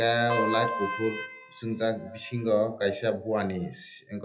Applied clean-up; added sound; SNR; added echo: classical method WPE with log-MMSE.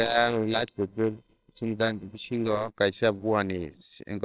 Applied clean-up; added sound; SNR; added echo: neural separator model SepFormer WHAMR!.